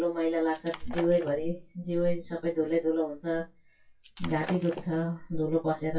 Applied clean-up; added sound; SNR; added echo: classical method WPE with log-MMSE.